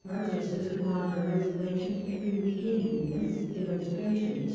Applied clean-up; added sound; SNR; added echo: neural separator model SepFormer DNS4.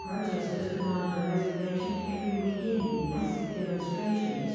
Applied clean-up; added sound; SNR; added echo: none; Alarm; 10 dB; reverberation time 2.1 s.